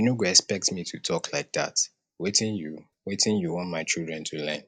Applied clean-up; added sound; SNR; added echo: neural mask model DeepFilterNet 3.